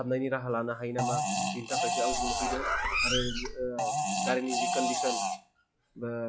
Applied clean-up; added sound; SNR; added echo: classical method log-MMSE.